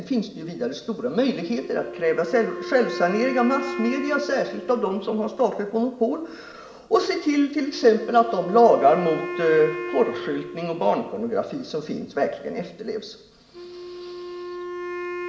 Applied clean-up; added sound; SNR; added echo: none; Wind instrument, woodwind instrument; 12 dB; reverberation time 0.8 s.